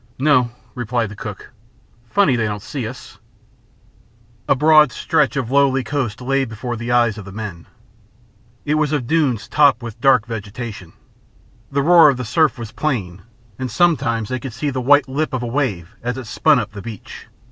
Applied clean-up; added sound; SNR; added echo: none; none; none; none.